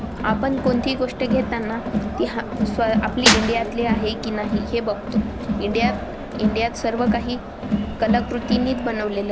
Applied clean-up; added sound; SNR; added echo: none; Clapping / Drum kit + Crowd; -1 dB; none.